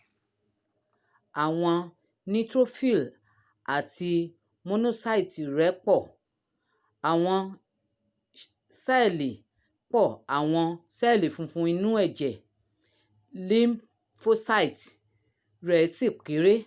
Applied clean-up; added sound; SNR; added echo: none; none; none; none.